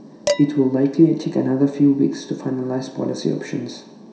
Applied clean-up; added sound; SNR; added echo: none; Dishes, pots, and pans; 11 dB; reverberation time 0.7 s.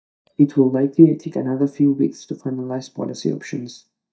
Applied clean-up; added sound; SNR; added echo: neural mask model DeepFilterNet 3.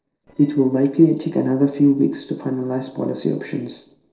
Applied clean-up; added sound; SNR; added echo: neural separator model SepFormer DNS4.